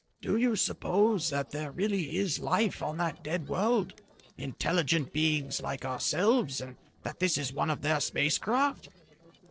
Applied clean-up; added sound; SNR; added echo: neural separator model SepFormer DNS4.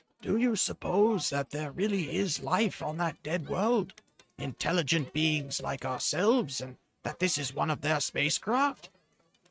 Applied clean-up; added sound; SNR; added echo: neural mask model RNNoise.